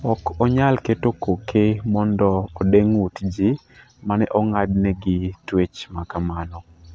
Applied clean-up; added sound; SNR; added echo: none; none; none; none.